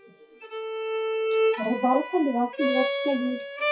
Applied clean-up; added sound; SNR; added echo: classical method WPE with log-MMSE.